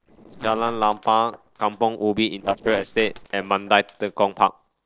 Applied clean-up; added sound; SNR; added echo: neural separator model SepFormer DNS4.